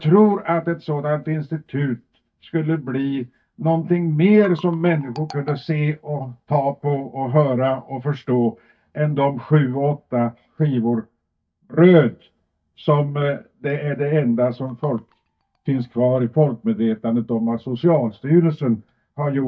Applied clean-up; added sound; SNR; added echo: neural mask model DeepFilterNet 3.